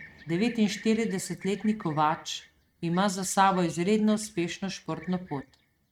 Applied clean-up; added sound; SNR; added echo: neural mask model RNNoise.